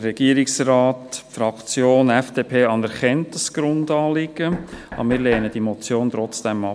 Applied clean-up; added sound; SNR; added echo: none; Knock; 14 dB; none.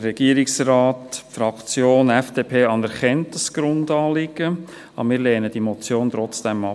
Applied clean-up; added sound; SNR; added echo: none; none; none; none.